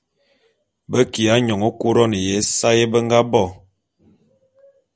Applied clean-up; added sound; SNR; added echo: none; none; none; none.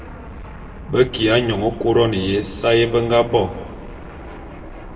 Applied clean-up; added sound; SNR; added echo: none; Fixed-wing aircraft, airplane; 14 dB; reverberation time 1.3 s.